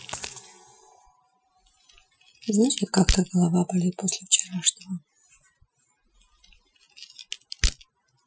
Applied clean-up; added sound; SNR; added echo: classical method Wiener filter.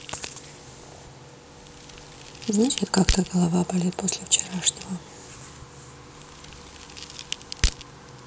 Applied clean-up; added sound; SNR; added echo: none; Crack; 6 dB; none.